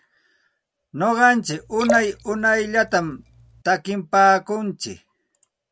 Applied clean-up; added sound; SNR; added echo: none; Liquid; 9 dB; none.